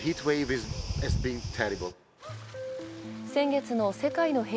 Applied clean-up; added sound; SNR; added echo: none; none; none; none.